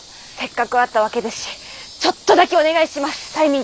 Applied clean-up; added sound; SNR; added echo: none; none; none; none.